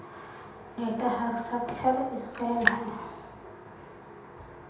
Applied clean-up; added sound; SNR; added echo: none; Raindrop; 0 dB; reverberation time 0.8 s.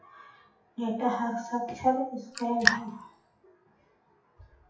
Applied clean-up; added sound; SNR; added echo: classical method WPE with log-MMSE.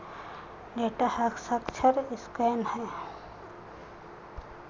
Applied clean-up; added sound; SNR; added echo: none; none; none; none.